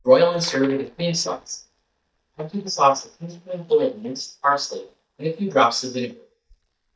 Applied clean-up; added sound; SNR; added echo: neural mask model DeepFilterNet 3.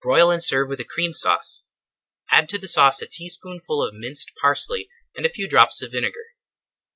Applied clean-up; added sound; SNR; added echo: none; none; none; none.